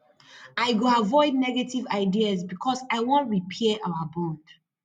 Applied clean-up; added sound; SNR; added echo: none; none; none; none.